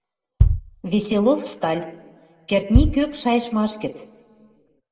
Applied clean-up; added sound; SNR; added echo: none; Bass drum; 1 dB; reverberation time 0.9 s.